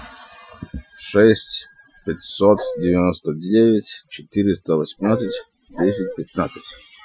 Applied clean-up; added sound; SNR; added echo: classical method Wiener filter.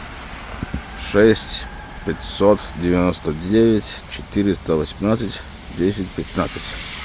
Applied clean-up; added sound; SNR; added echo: none; none; none; none.